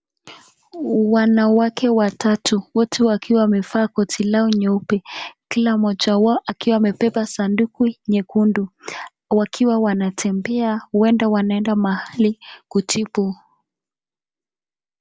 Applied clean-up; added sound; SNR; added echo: none; none; none; none.